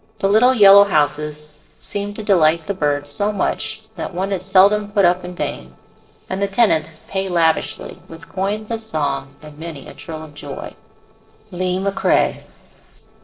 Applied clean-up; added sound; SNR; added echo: neural separator model SepFormer DNS4.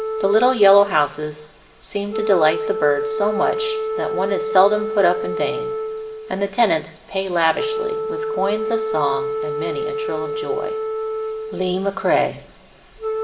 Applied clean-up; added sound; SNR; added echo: none; Wind instrument, woodwind instrument; 4 dB; reverberation time 1.0 s.